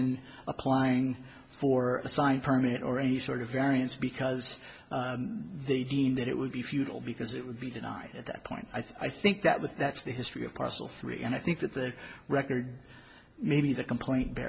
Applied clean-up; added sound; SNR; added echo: none; none; none; none.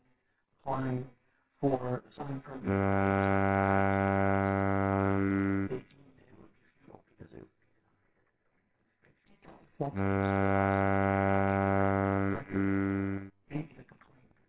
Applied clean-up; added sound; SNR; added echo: neural separator model SepFormer WHAMR!.